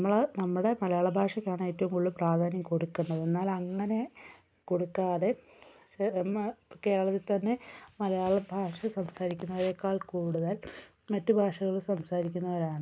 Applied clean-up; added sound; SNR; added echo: none; none; none; none.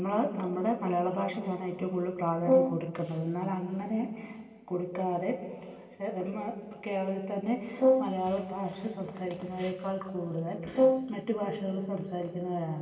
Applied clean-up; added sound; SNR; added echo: none; Brass instrument; -2 dB; reverberation time 2.1 s.